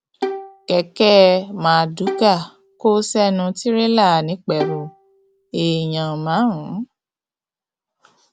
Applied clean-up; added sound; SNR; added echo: none; Bowed string instrument; 11 dB; none.